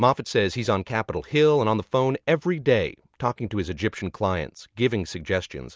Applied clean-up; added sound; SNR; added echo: none; none; none; none.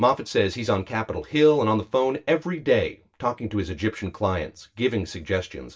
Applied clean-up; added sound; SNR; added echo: none; none; none; reverberation time 0.2 s.